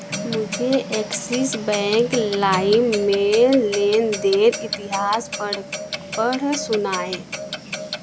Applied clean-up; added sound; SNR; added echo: none; Clock; 9 dB; none.